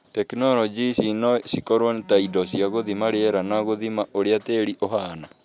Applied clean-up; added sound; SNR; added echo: none; Bowed string instrument; 19 dB; none.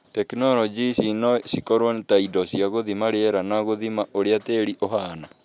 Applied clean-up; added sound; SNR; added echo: none; none; none; none.